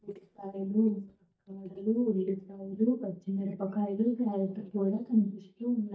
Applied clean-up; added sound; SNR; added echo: neural mask model DeepFilterNet 3.